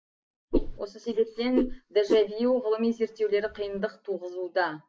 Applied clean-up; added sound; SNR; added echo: neural mask model Resemble Enhance denoiser.